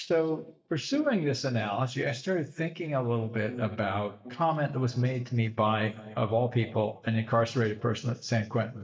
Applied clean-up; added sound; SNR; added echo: neural mask model DeepFilterNet 3.